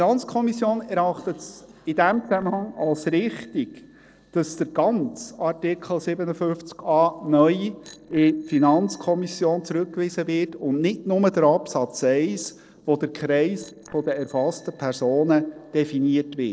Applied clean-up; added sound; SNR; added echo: neural separator model SepFormer DNS4.